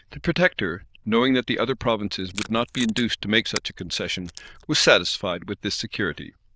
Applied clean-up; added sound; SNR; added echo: neural diffusion model UNIVERSE++.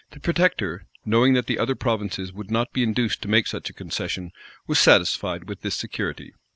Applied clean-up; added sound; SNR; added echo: none; none; none; none.